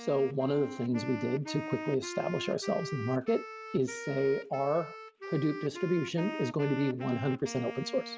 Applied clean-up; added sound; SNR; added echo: none; Wind instrument, woodwind instrument; 10 dB; none.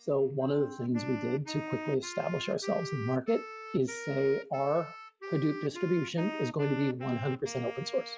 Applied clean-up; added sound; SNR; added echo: classical method log-MMSE.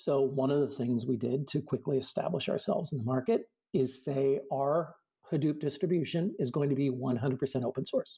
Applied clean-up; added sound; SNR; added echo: none; none; none; none.